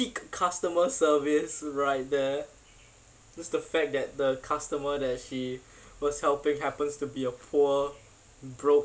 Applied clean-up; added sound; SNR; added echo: none; none; none; none.